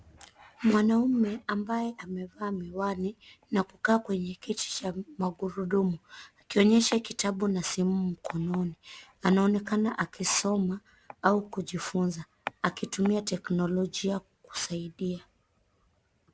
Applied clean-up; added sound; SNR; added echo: none; none; none; none.